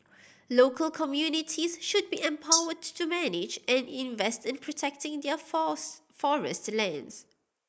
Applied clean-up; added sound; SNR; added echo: neural mask model Resemble Enhance denoiser.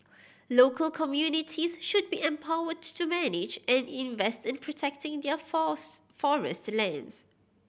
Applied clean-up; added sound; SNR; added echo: none; none; none; none.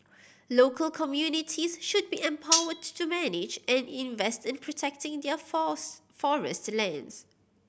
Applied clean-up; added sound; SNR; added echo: none; Cutlery, silverware; 1 dB; none.